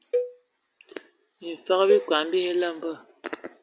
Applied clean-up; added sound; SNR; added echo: none; Cowbell; 7 dB; none.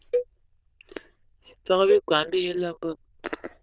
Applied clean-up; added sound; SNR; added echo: neural diffusion model UNIVERSE++.